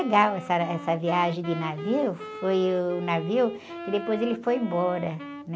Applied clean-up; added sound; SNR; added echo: none; Wind instrument, woodwind instrument; 12 dB; none.